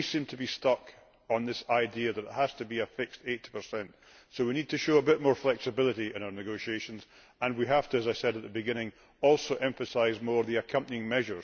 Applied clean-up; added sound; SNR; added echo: none; none; none; none.